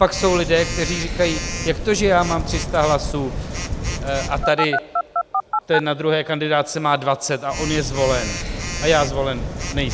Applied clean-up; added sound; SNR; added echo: none; Telephone; 5 dB; none.